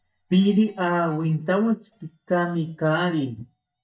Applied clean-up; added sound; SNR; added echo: neural mask model DeepFilterNet 3.